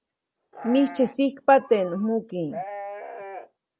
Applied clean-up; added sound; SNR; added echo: none; Livestock, farm animals, working animals; 14 dB; none.